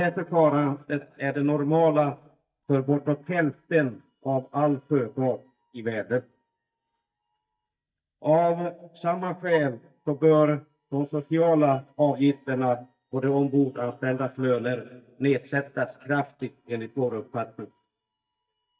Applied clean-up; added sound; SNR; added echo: neural mask model DeepFilterNet 3.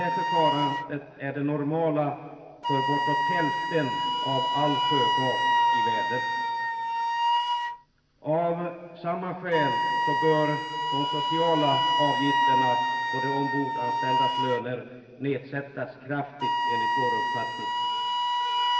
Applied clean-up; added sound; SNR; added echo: none; Wind instrument, woodwind instrument; -3 dB; reverberation time 2.8 s.